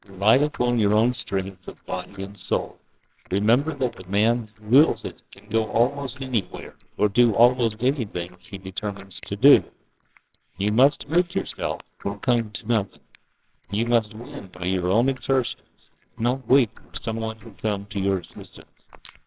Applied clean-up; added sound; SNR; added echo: neural separator model SepFormer WHAMR!.